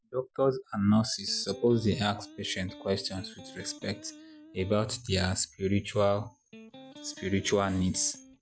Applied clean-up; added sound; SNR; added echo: none; Electric guitar; 19 dB; none.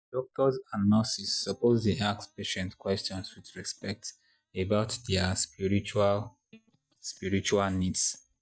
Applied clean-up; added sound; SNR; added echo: neural mask model DeepFilterNet 3.